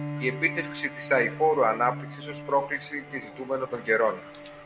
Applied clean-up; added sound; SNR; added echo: none; Bowed string instrument; 12 dB; none.